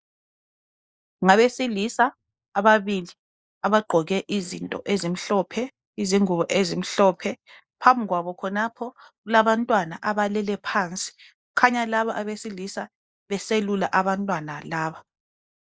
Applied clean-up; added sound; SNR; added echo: neural mask model Resemble Enhance denoiser.